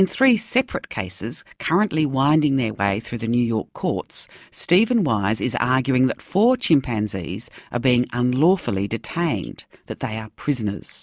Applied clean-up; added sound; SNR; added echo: none; none; none; none.